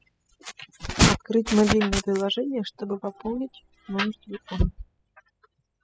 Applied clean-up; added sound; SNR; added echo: classical method spectral subtraction.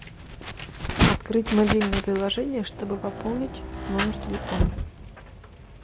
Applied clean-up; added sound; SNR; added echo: none; Rain; 7 dB; none.